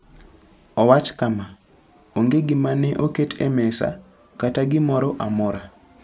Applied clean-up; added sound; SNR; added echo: none; none; none; none.